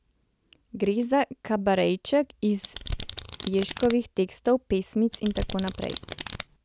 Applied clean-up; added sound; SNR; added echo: none; Domestic sounds, home sounds; 7 dB; none.